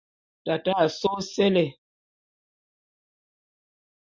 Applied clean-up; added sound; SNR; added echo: none; none; none; none.